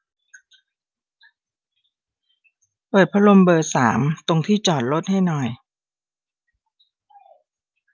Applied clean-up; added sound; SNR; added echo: none; none; none; none.